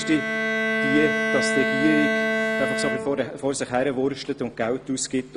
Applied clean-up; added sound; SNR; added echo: none; Bowed string instrument; 0 dB; none.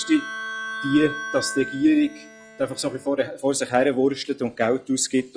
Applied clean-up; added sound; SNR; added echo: classical method log-MMSE.